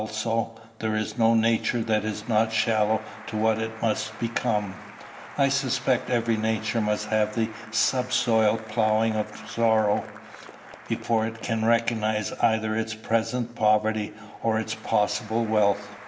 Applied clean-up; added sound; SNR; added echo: none; Applause; 19 dB; reverberation time 1.5 s.